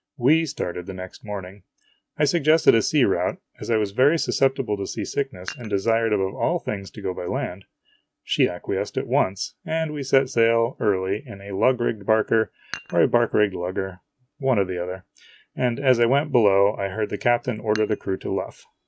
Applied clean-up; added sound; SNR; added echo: neural mask model RNNoise.